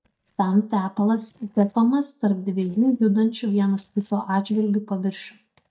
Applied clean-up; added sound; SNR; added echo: neural mask model DeepFilterNet 3.